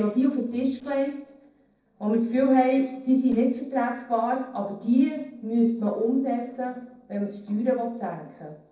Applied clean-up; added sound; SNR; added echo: neural separator model SepFormer DNS4.